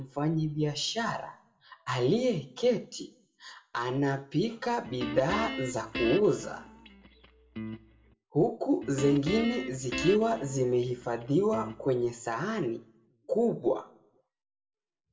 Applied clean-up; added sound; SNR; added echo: none; Guitar; 9 dB; reverberation time 0.4 s.